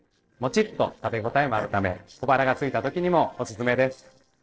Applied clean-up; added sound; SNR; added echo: neural separator model SepFormer DNS4.